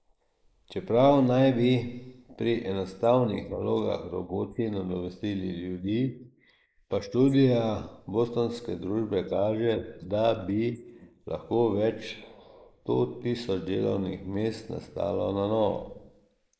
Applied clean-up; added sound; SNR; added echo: neural mask model Resemble Enhance denoiser.